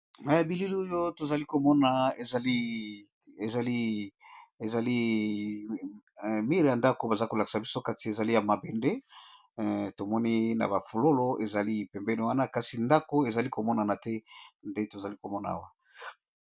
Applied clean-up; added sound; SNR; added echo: none; none; none; none.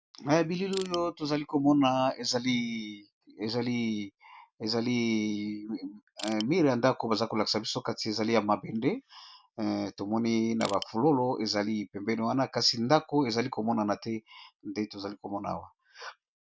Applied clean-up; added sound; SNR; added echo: none; Crushing; 13 dB; none.